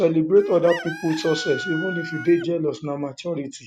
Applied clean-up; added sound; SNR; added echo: none; Chicken, rooster; 13 dB; none.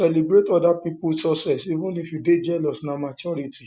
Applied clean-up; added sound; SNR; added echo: none; none; none; none.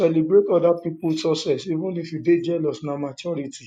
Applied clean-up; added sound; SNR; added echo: neural mask model Resemble Enhance denoiser.